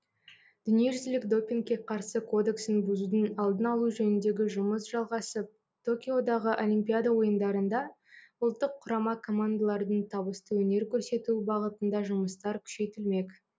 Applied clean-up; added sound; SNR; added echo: none; none; none; none.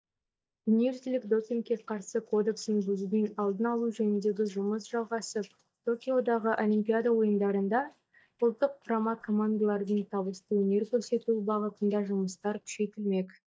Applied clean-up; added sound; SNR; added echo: neural mask model DeepFilterNet 3.